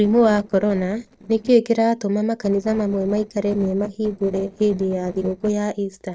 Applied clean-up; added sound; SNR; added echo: neural separator model SepFormer DNS4.